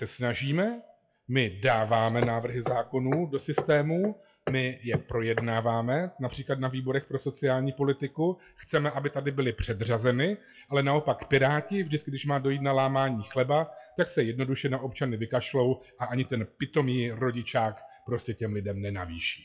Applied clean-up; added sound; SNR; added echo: classical method WPE with log-MMSE.